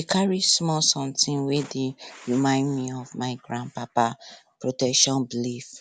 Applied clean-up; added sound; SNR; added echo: none; none; none; none.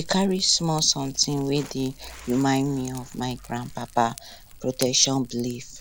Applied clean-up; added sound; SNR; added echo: none; Fire; 18 dB; none.